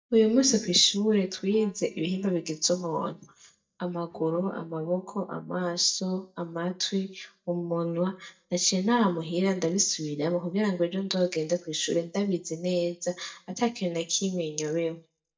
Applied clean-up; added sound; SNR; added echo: neural mask model DeepFilterNet 3.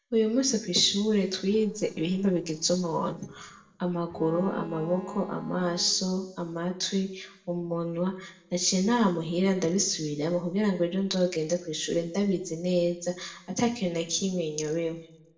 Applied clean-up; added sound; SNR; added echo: neural separator model SepFormer DNS4.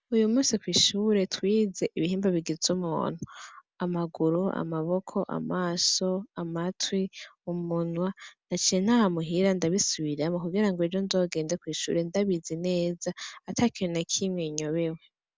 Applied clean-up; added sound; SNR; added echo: none; none; none; none.